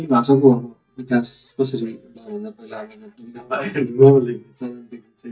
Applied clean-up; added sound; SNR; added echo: neural mask model DeepFilterNet 3.